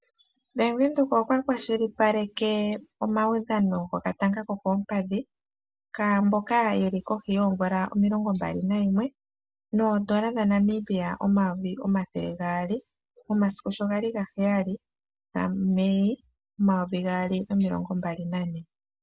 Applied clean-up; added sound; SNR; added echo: none; none; none; none.